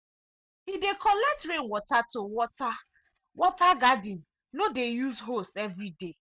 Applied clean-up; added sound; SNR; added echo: neural mask model DeepFilterNet 3.